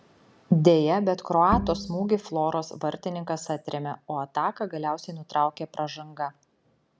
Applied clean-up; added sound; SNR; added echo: none; Bowed string instrument; 7 dB; none.